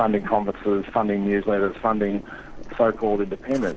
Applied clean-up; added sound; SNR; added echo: none; Boiling; 15 dB; none.